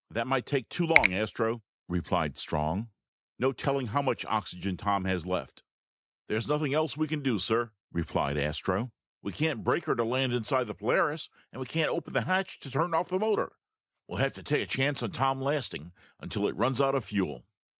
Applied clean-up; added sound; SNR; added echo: none; Finger snapping; 0 dB; none.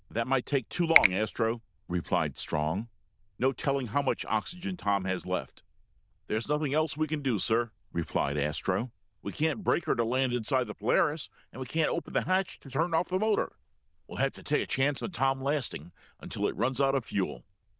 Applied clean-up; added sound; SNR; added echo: neural diffusion model UNIVERSE++.